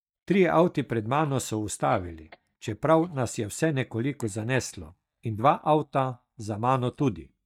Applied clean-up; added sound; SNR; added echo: neural mask model DeepFilterNet 3.